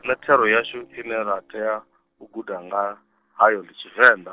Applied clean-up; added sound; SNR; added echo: neural separator model SepFormer DNS4.